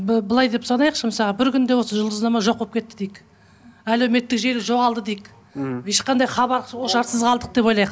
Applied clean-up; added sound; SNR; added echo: none; none; none; none.